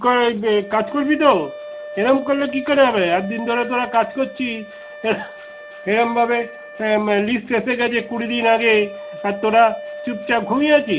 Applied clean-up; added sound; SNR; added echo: none; Wind instrument, woodwind instrument; 15 dB; none.